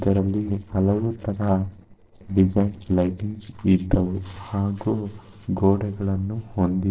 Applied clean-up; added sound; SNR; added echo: neural separator model SepFormer DNS4.